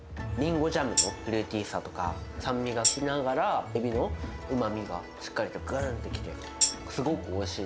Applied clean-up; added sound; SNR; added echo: none; Tambourine; 1 dB; none.